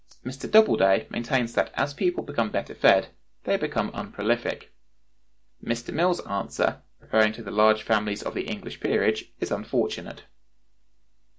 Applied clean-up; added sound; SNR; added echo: none; none; none; none.